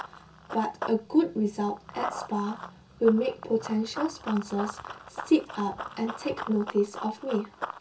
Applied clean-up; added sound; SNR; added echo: none; Run; 11 dB; reverberation time 0.2 s.